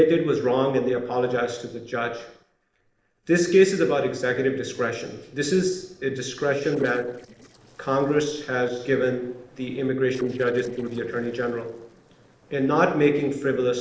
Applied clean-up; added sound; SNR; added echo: neural separator model SepFormer DNS4.